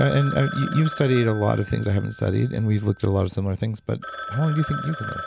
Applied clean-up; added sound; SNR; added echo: none; Telephone; 13 dB; none.